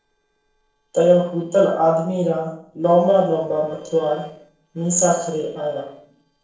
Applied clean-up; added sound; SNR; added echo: neural separator model SepFormer DNS4.